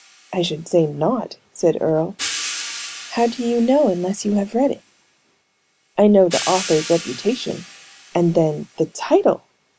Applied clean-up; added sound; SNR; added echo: none; Hi-hat; 14 dB; none.